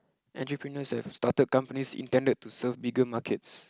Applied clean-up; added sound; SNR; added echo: none; none; none; none.